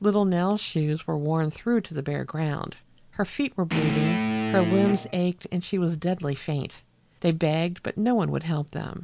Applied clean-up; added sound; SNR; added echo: none; Guitar; 2 dB; none.